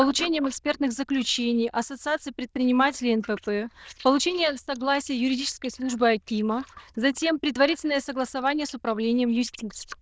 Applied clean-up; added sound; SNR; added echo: neural diffusion model UNIVERSE++.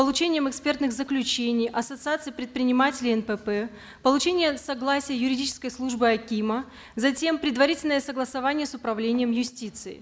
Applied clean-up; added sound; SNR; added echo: none; none; none; none.